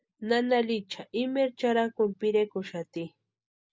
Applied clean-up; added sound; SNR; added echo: none; none; none; none.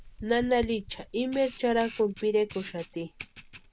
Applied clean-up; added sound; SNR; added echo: none; Camera; 16 dB; none.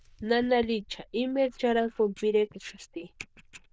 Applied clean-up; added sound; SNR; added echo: neural diffusion model UNIVERSE++.